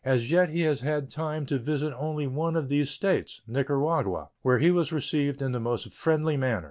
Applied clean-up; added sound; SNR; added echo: none; none; none; none.